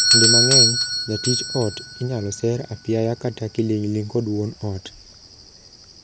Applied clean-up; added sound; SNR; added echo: none; Doorbell; -2 dB; none.